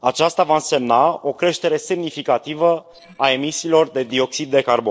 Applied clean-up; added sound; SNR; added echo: neural separator model SepFormer DNS4.